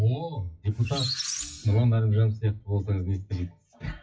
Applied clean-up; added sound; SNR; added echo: classical method WPE with log-MMSE.